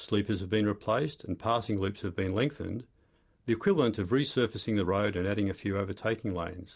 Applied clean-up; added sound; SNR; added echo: none; none; none; none.